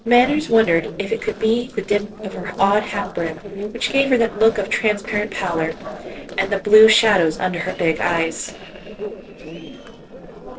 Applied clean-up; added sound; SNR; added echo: neural separator model SepFormer DNS4.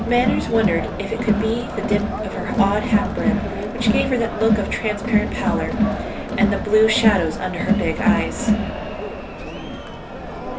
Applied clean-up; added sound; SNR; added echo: none; Crowd; -2 dB; reverberation time 0.3 s.